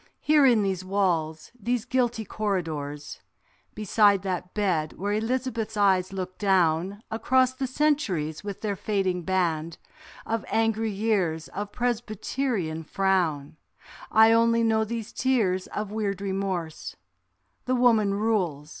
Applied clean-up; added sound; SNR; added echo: none; none; none; none.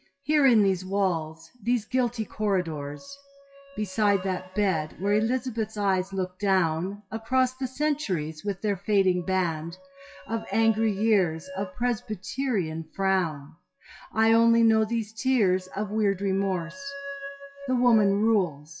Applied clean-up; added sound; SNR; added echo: classical method WPE with log-MMSE.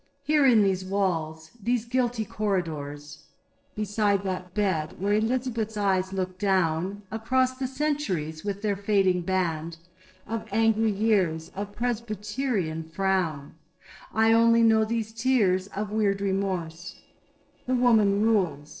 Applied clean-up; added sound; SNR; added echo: neural separator model SepFormer DNS4.